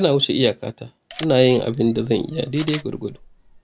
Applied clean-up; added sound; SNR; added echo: none; Camera; 18 dB; none.